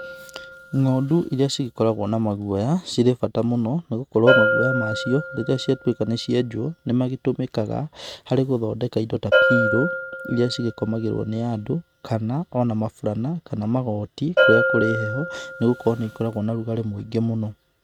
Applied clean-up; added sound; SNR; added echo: neural mask model RNNoise.